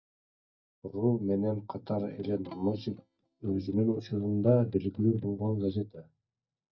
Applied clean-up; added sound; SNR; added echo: neural mask model DeepFilterNet 3.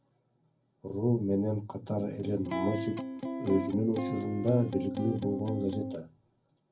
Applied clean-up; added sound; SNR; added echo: none; Electric guitar; 4 dB; reverberation time 0.4 s.